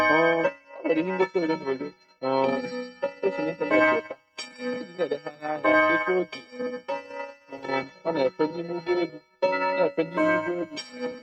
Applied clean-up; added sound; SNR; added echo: neural mask model RNNoise.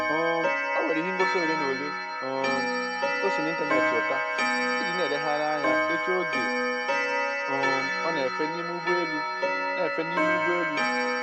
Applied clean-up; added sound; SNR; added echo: none; Clock; -5 dB; none.